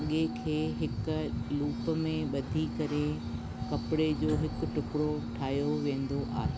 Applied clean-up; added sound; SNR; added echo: none; Sliding door + Glass; 8 dB; none.